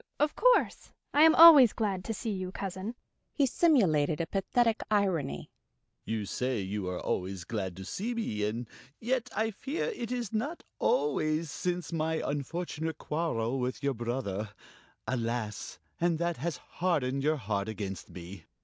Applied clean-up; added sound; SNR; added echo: none; none; none; none.